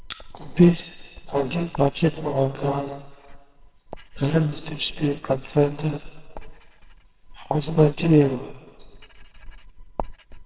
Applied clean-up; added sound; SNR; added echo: neural separator model SepFormer WHAMR!.